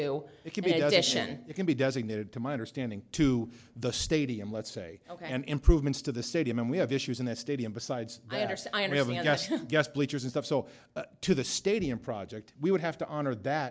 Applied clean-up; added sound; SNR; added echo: none; none; none; none.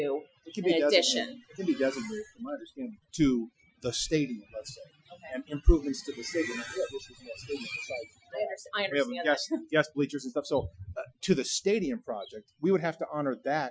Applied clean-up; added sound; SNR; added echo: classical method Wiener filter.